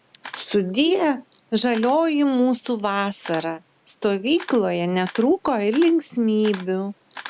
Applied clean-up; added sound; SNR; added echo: none; Camera; 19 dB; none.